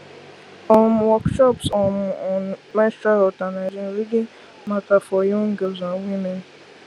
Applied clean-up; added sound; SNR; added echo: none; none; none; none.